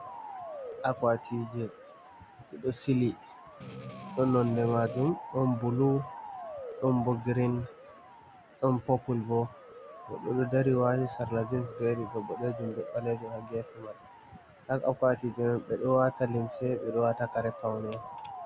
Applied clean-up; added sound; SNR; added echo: none; Motor vehicle (road) / Siren + Strum; 13 dB; none.